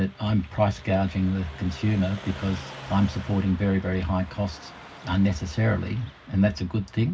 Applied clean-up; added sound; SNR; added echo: none; Car passing by; 18 dB; reverberation time 0.4 s.